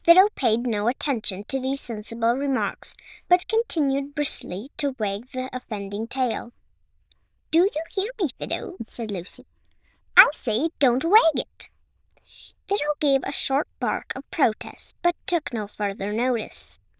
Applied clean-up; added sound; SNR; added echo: neural diffusion model UNIVERSE++.